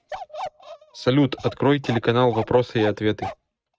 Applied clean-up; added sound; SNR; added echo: neural mask model RNNoise.